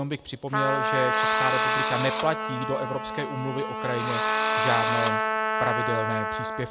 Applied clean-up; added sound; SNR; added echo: none; Trumpet + Engine / Drill; -4 dB; none.